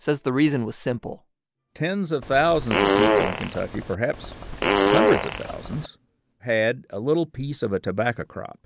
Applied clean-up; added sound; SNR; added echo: none; Fart; -3 dB; none.